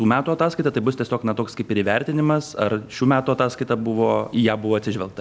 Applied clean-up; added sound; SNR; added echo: none; none; none; none.